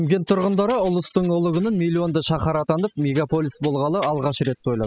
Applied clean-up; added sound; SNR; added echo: classical method spectral subtraction.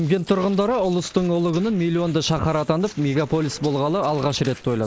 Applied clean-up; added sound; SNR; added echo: neural mask model Resemble Enhance denoiser.